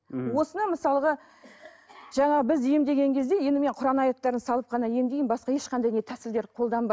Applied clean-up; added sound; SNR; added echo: none; none; none; none.